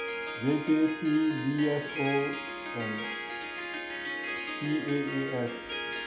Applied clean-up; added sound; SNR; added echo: none; Harp; 5 dB; none.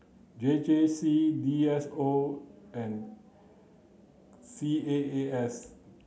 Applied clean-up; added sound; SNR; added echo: none; none; none; none.